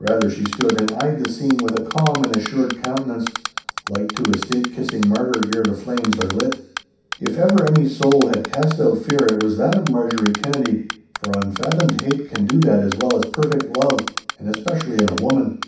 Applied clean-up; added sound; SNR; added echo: none; Typing; 10 dB; reverberation time 0.7 s.